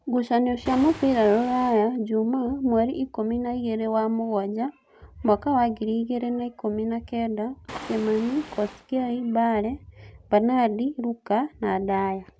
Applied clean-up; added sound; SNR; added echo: none; Waves, surf; 15 dB; none.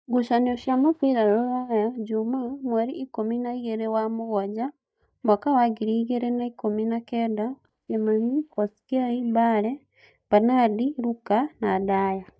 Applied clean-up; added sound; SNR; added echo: neural mask model DeepFilterNet 3.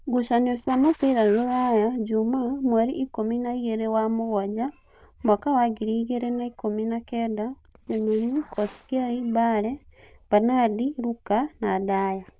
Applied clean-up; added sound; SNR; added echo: neural diffusion model UNIVERSE++.